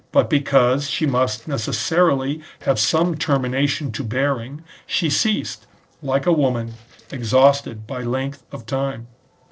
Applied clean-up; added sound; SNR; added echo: neural separator model SepFormer DNS4.